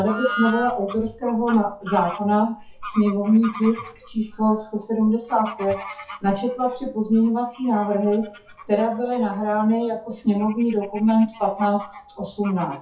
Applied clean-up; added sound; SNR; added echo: classical method WPE with log-MMSE.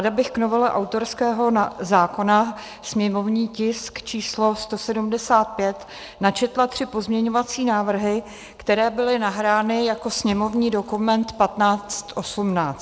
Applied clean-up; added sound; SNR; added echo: none; none; none; none.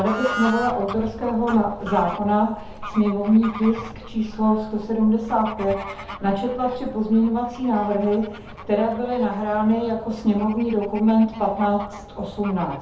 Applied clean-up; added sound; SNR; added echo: none; Bird / Fowl; 13 dB; reverberation time 0.6 s.